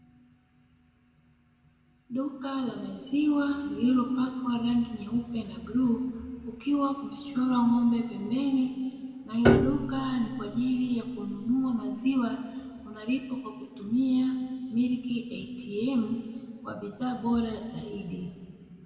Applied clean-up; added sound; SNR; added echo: none; Piano; 1 dB; reverberation time 2.0 s.